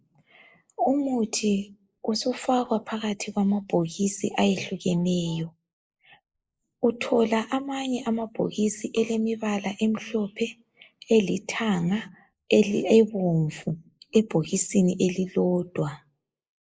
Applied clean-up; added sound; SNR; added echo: neural mask model Resemble Enhance denoiser.